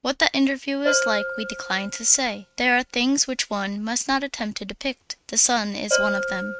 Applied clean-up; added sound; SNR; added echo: neural mask model RNNoise.